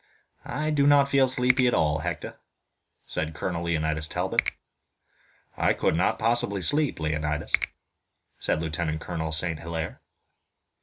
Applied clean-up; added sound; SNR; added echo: none; Finger snapping; 8 dB; none.